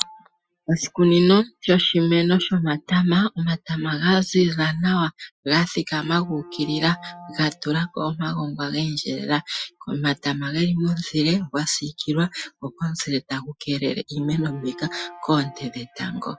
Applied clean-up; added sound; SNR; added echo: classical method Wiener filter.